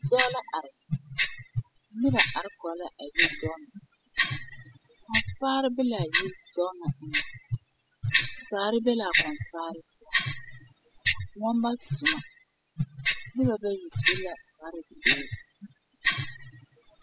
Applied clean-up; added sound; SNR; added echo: classical method spectral subtraction.